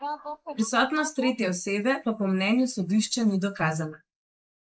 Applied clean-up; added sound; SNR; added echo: neural mask model Resemble Enhance denoiser.